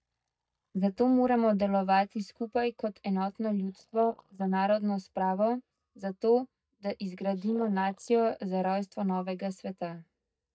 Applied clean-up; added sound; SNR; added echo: neural mask model DeepFilterNet 3.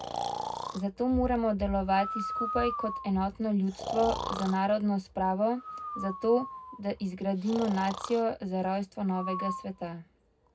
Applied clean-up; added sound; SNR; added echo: none; Breathing; 9 dB; reverberation time 0.3 s.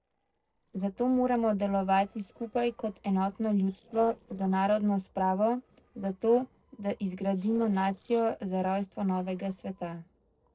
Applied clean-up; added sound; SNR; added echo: neural separator model SepFormer DNS4.